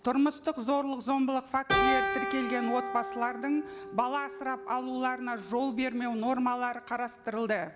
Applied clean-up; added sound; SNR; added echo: none; Keyboard (musical); 5 dB; none.